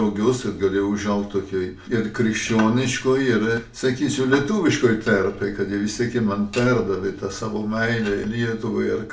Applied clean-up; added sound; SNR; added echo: none; none; none; reverberation time 0.2 s.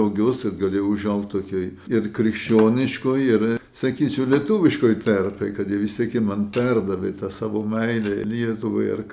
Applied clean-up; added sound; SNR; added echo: none; none; none; none.